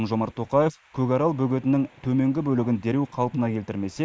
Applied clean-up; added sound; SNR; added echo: neural mask model Resemble Enhance denoiser.